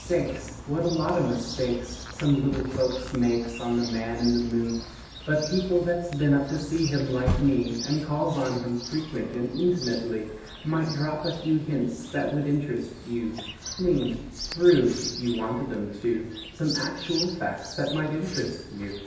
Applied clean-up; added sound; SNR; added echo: none; Chirp, tweet; 11 dB; reverberation time 0.9 s.